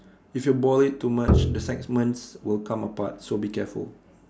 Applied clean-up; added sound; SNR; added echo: none; Bowed string instrument; -1 dB; none.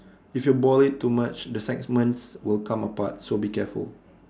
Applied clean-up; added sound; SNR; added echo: none; none; none; none.